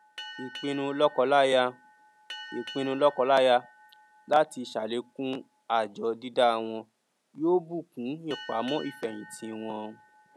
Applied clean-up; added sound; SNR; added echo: none; Boat, Water vehicle; 19 dB; none.